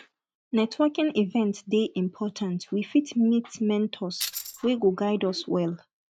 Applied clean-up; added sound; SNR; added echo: neural mask model RNNoise.